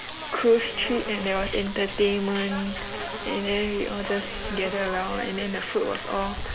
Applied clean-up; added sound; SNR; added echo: none; Insect + Hiss; 8 dB; none.